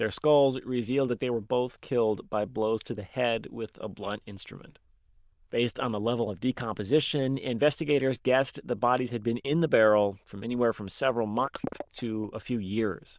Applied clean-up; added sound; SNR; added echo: neural diffusion model UNIVERSE++.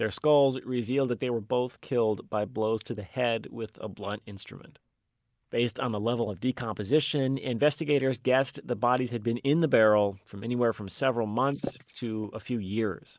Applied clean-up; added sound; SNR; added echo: neural mask model Resemble Enhance denoiser.